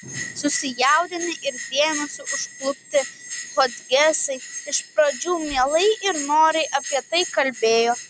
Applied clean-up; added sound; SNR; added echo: none; Bell; 11 dB; none.